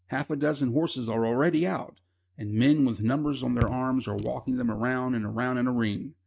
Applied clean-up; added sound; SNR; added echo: neural mask model RNNoise.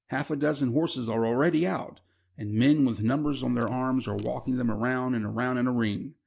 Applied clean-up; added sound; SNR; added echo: neural mask model Resemble Enhance denoiser.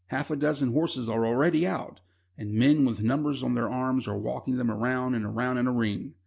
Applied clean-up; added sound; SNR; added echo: none; none; none; none.